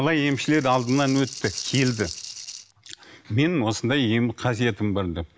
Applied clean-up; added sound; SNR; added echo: none; Rattle (instrument); 13 dB; none.